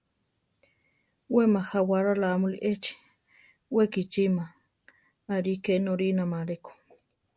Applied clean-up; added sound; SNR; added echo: none; none; none; none.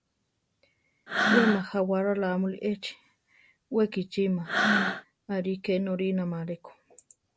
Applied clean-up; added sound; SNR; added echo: none; Breathing; 0 dB; none.